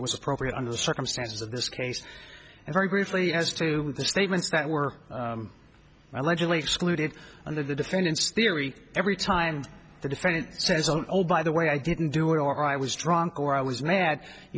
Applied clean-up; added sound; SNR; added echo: none; none; none; none.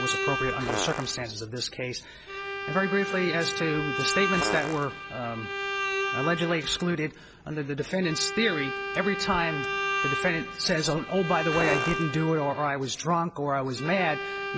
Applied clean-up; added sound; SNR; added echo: none; Bowed string instrument + Fart; 4 dB; none.